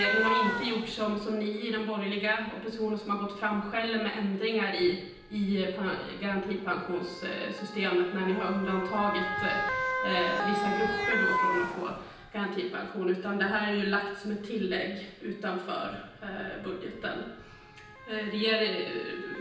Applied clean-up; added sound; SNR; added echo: none; Motor vehicle (road) / Siren; 5 dB; reverberation time 0.9 s.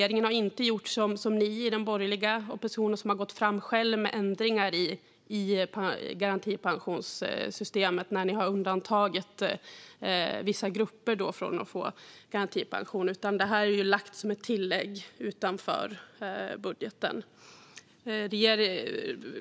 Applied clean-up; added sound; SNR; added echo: none; none; none; none.